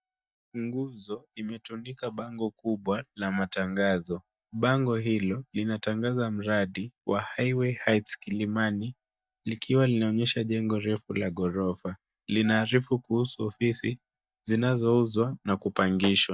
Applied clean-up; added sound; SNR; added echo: neural mask model DeepFilterNet 3.